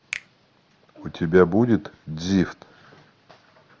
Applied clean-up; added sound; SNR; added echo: none; Finger snapping; 18 dB; none.